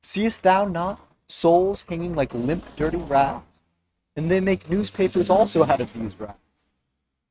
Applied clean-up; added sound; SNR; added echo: neural mask model RNNoise.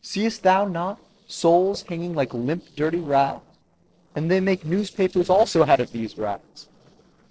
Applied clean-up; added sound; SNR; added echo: neural separator model SepFormer DNS4.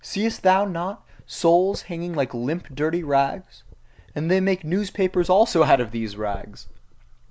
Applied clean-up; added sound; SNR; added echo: none; none; none; none.